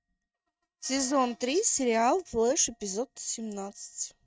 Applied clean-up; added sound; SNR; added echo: neural mask model RNNoise.